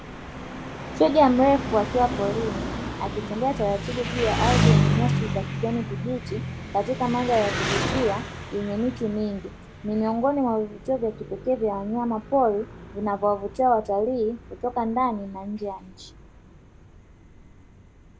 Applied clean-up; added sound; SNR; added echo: none; Engine; 4 dB; none.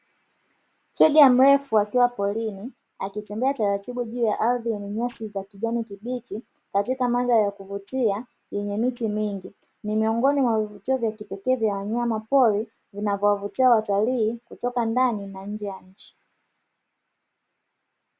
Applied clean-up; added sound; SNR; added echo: none; none; none; none.